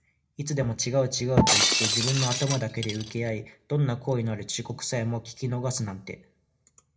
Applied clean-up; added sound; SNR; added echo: none; Shatter; -1 dB; reverberation time 0.2 s.